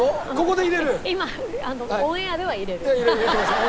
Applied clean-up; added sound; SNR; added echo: none; Stream; 13 dB; none.